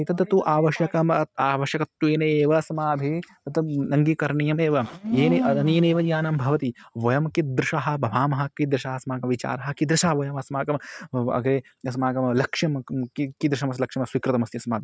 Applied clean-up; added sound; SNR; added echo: neural mask model RNNoise.